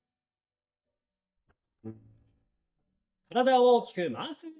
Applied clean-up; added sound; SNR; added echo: neural mask model DeepFilterNet 3.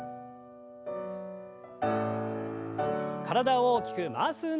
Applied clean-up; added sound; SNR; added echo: none; none; none; none.